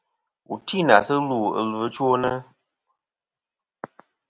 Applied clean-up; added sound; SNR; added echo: none; none; none; none.